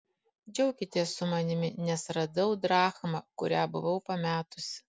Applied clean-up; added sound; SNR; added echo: none; none; none; none.